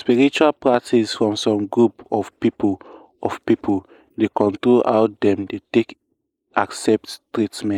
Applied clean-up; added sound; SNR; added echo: neural mask model Resemble Enhance denoiser.